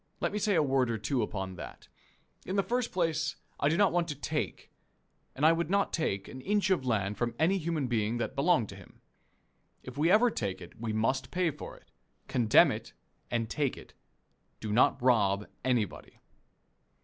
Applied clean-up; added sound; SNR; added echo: none; none; none; none.